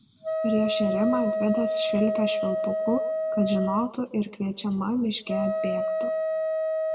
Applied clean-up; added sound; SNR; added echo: none; Wind instrument, woodwind instrument; 0 dB; reverberation time 1.1 s.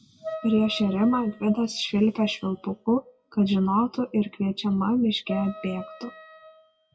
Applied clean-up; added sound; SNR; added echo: classical method WPE with log-MMSE.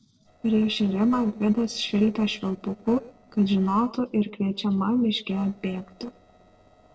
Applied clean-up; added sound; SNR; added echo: neural separator model SepFormer DNS4.